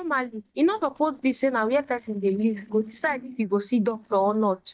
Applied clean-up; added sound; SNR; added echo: neural mask model DeepFilterNet 3.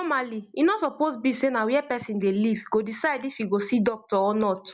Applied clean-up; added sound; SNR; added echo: none; none; none; none.